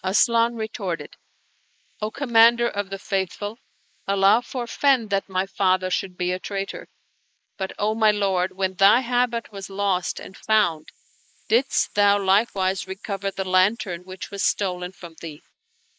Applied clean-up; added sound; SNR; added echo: neural mask model Resemble Enhance denoiser.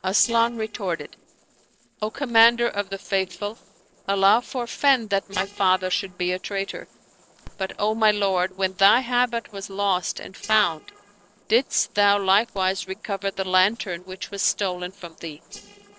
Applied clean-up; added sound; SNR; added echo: neural separator model SepFormer DNS4.